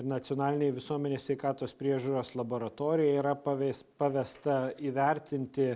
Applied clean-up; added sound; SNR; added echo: none; none; none; none.